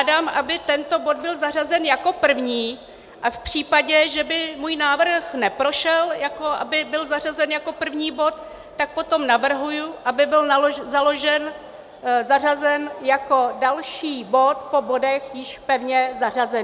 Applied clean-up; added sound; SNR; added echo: none; none; none; none.